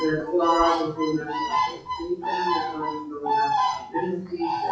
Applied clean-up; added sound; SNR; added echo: classical method WPE with log-MMSE.